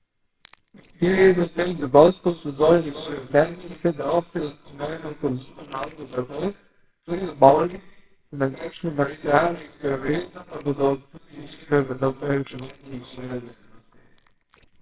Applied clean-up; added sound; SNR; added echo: neural separator model SepFormer WHAMR!.